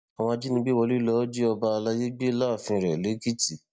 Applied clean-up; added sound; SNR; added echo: neural mask model DeepFilterNet 3.